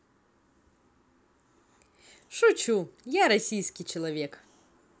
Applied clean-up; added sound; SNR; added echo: none; none; none; none.